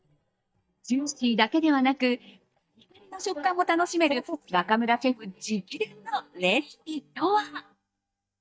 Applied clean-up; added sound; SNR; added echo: neural mask model DeepFilterNet 3.